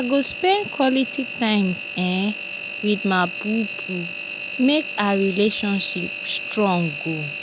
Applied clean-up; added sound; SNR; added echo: none; Engine; 8 dB; none.